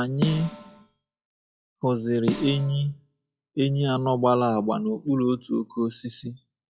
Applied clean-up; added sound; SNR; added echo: classical method log-MMSE.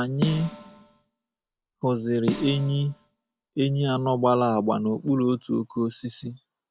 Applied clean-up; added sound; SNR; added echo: none; Snare drum; 9 dB; none.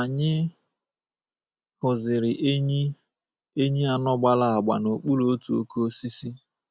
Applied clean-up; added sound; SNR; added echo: none; none; none; none.